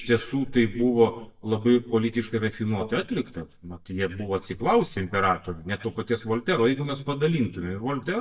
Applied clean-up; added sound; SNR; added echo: neural mask model DeepFilterNet 3.